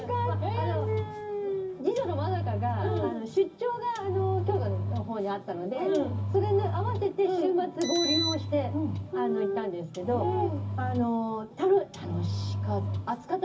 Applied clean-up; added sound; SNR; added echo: none; Engine; 4 dB; reverberation time 0.4 s.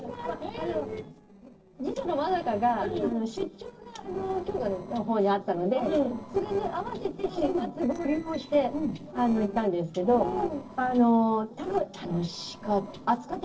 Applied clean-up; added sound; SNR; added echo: neural separator model SepFormer DNS4.